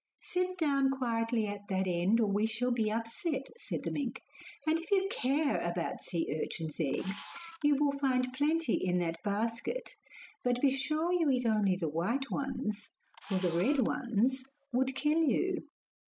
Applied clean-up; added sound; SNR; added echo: none; Camera; 17 dB; none.